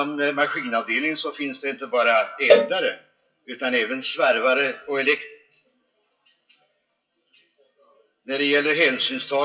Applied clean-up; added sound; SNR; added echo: classical method WPE with log-MMSE.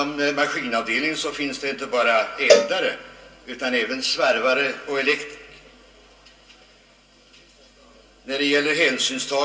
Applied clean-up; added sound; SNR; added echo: none; Cowbell; -1 dB; reverberation time 0.2 s.